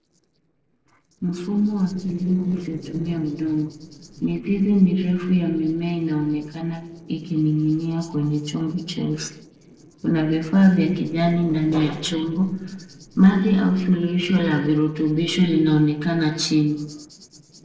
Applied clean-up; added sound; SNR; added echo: neural separator model SepFormer DNS4.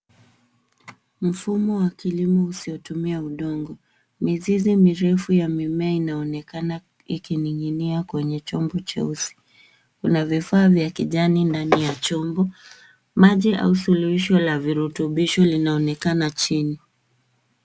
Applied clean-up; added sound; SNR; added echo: none; none; none; none.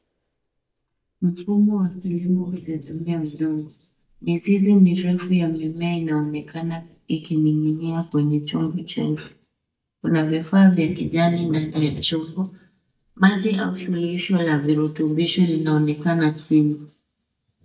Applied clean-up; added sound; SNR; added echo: neural mask model DeepFilterNet 3.